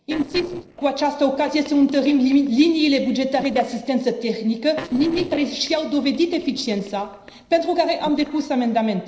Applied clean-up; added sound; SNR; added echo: neural separator model SepFormer DNS4.